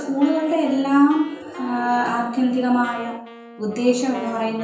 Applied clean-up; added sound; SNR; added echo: none; Wind instrument, woodwind instrument; 18 dB; reverberation time 0.5 s.